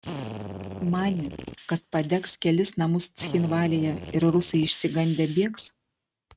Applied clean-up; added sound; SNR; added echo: neural mask model RNNoise.